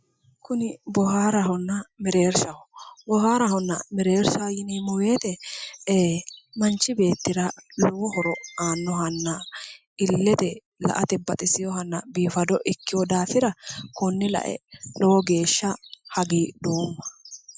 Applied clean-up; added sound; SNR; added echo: classical method Wiener filter.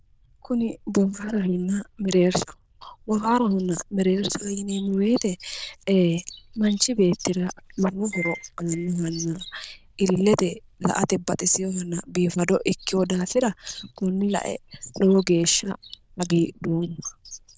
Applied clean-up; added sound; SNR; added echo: neural diffusion model UNIVERSE++.